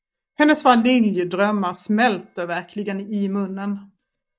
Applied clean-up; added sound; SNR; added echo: neural mask model DeepFilterNet 3.